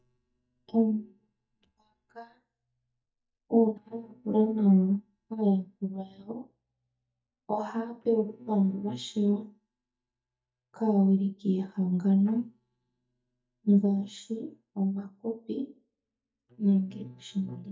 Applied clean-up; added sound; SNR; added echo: neural mask model DeepFilterNet 3.